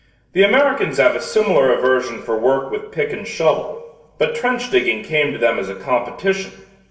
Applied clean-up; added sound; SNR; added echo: none; none; none; reverberation time 1.1 s.